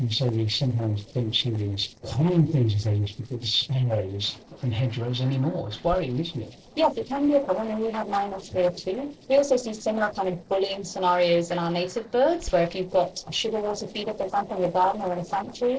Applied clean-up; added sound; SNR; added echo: neural separator model SepFormer DNS4.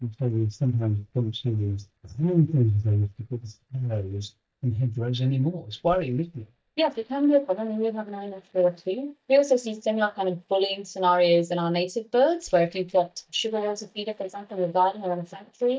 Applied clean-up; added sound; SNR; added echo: neural mask model DeepFilterNet 3.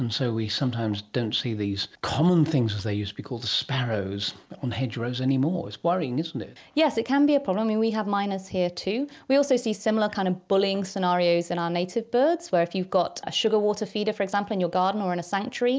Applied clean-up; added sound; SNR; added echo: none; none; none; none.